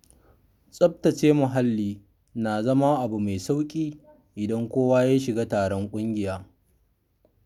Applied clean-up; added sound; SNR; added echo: none; none; none; none.